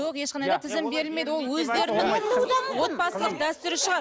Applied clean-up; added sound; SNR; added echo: none; none; none; none.